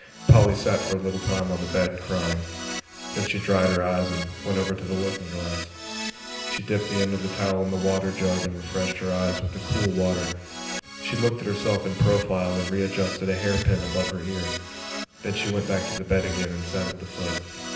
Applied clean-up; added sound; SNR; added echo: none; Keyboard (musical); 9 dB; reverberation time 0.9 s.